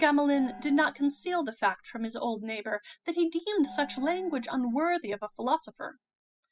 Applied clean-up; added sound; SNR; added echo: classical method spectral subtraction.